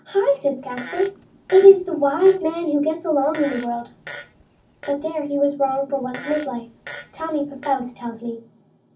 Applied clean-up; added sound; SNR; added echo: none; Fart; 18 dB; reverberation time 0.4 s.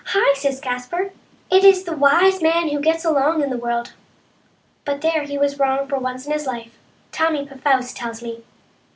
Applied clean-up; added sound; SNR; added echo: none; none; none; none.